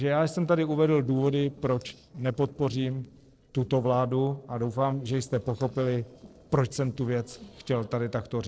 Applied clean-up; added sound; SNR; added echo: neural separator model SepFormer DNS4.